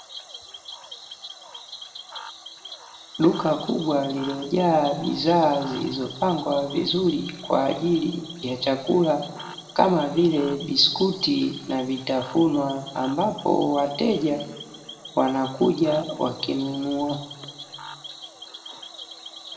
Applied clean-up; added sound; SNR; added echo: none; Cricket / Frog; 16 dB; reverberation time 1.2 s.